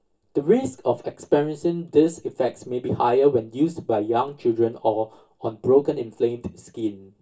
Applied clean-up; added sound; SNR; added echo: none; none; none; reverberation time 0.2 s.